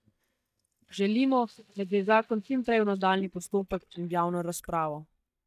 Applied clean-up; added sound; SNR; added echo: neural mask model DeepFilterNet 3.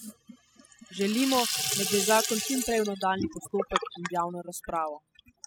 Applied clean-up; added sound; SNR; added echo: classical method spectral subtraction.